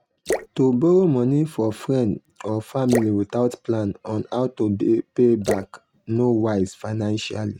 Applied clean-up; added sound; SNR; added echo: neural mask model RNNoise.